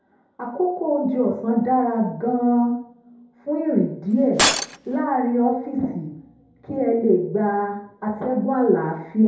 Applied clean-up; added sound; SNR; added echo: none; Shatter; 1 dB; reverberation time 2.6 s.